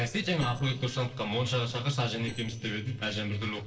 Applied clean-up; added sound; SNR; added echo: neural separator model SepFormer DNS4.